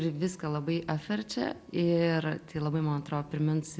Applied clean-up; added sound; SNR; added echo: none; none; none; none.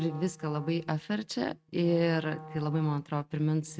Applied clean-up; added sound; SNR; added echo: neural mask model RNNoise.